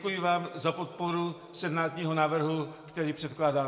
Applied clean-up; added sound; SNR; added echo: none; none; none; reverberation time 1.4 s.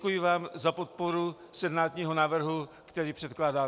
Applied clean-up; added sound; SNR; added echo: none; none; none; none.